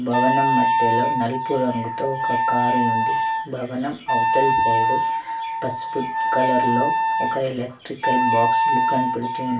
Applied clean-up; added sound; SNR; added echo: none; Wind instrument, woodwind instrument; -4 dB; reverberation time 0.3 s.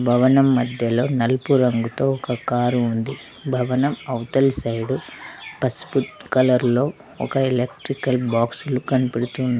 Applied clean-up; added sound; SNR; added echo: none; none; none; none.